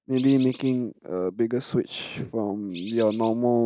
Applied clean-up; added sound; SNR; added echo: neural mask model DeepFilterNet 3.